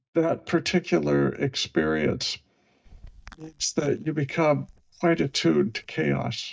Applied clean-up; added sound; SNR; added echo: neural mask model DeepFilterNet 3.